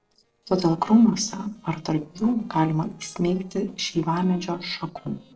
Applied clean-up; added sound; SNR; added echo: neural separator model SepFormer DNS4.